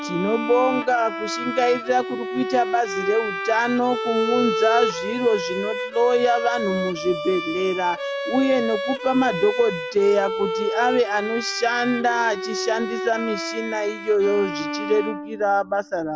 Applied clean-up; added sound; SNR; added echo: none; Bowed string instrument; 5 dB; none.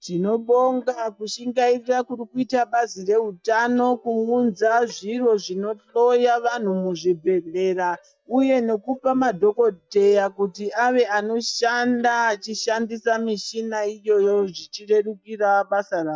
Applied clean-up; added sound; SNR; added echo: neural mask model DeepFilterNet 3.